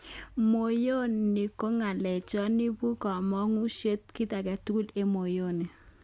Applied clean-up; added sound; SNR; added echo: none; none; none; none.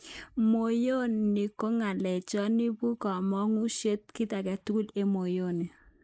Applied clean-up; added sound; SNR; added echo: neural mask model Resemble Enhance denoiser.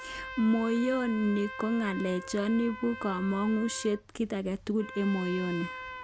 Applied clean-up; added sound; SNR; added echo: none; Trumpet; 12 dB; none.